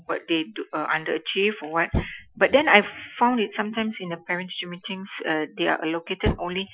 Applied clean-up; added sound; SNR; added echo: classical method Wiener filter.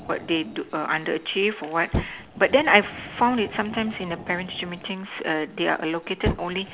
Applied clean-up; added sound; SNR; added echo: none; Fire; 11 dB; none.